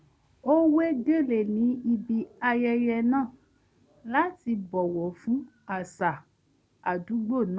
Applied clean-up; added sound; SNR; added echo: none; none; none; none.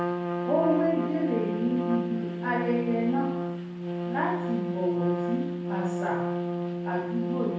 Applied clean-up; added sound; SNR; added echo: none; Trumpet; 1 dB; reverberation time 0.7 s.